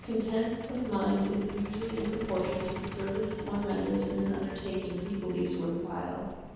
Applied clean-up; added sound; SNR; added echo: none; Truck; 11 dB; reverberation time 1.2 s.